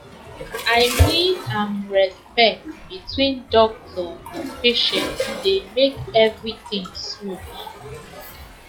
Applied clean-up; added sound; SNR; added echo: classical method log-MMSE.